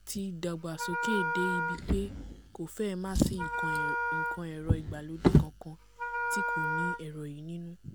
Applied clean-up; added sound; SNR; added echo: none; Drawer open or close + Wind instrument, woodwind instrument; -4 dB; none.